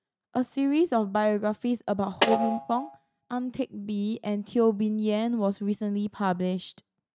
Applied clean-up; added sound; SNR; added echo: neural mask model RNNoise.